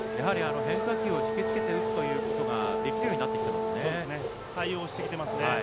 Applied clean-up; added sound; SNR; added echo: none; Brass instrument; 0 dB; none.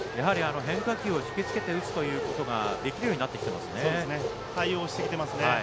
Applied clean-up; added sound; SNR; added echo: none; none; none; none.